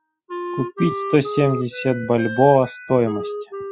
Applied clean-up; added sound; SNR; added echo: classical method Wiener filter.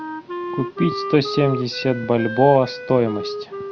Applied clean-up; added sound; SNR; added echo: none; Wind instrument, woodwind instrument; 9 dB; none.